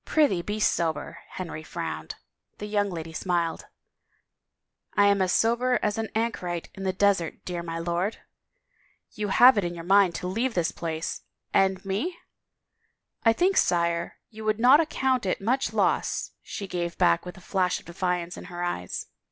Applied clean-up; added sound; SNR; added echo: none; none; none; none.